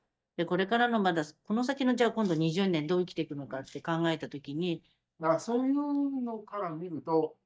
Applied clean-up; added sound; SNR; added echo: neural mask model DeepFilterNet 3.